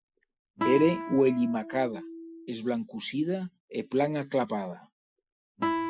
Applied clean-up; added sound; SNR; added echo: classical method Wiener filter.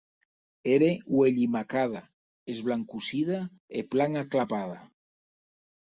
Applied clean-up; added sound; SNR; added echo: none; none; none; none.